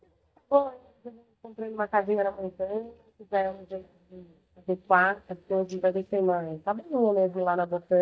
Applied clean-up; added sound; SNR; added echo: neural mask model DeepFilterNet 3.